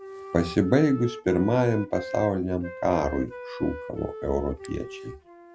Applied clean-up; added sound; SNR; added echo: none; Wind instrument, woodwind instrument; 13 dB; none.